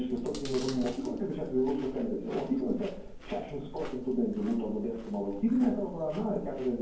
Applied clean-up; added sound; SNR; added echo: none; Chewing, mastication; 13 dB; reverberation time 0.9 s.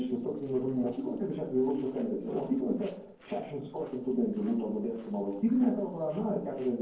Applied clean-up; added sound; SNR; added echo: neural separator model SepFormer DNS4.